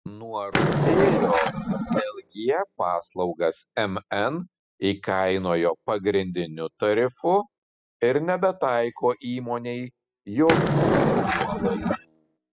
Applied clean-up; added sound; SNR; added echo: classical method spectral subtraction.